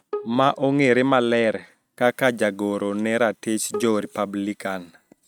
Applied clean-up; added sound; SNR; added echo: neural mask model RNNoise.